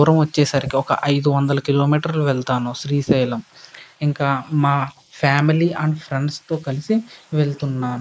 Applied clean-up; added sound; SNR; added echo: neural mask model Resemble Enhance denoiser.